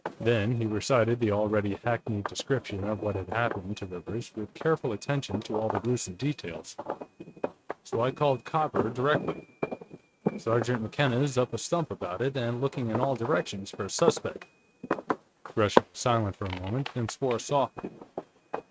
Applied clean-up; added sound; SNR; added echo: neural mask model RNNoise.